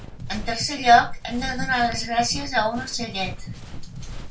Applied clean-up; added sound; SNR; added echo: none; Run; 9 dB; reverberation time 0.2 s.